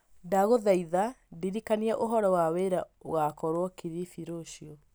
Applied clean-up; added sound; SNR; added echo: none; none; none; none.